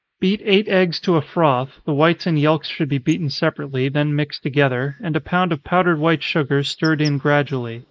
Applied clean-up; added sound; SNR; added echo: neural mask model Resemble Enhance denoiser.